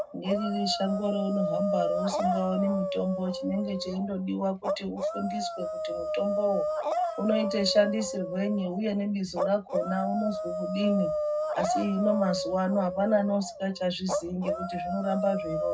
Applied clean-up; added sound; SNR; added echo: none; Dog; 3 dB; reverberation time 0.3 s.